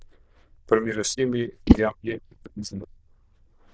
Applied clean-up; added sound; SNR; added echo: neural diffusion model UNIVERSE++.